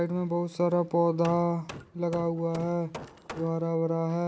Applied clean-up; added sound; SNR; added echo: none; Hammer; 17 dB; none.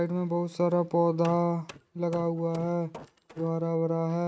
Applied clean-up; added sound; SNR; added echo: neural mask model RNNoise.